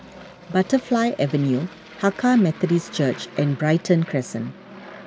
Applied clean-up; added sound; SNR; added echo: none; Aircraft; 18 dB; none.